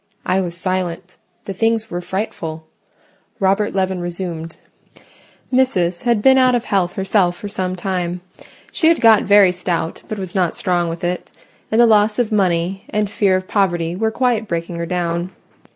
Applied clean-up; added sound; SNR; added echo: none; none; none; none.